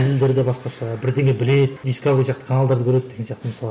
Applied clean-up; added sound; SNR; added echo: none; none; none; none.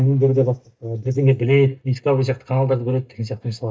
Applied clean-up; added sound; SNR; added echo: neural mask model DeepFilterNet 3.